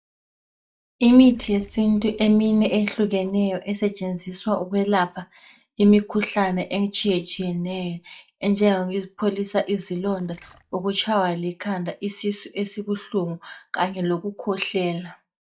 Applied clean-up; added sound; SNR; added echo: neural mask model DeepFilterNet 3.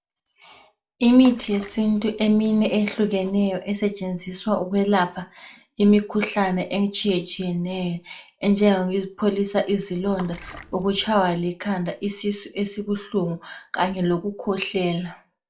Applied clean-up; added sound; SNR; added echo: neural separator model SepFormer DNS4.